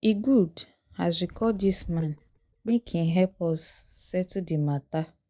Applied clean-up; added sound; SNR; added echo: neural mask model DeepFilterNet 3.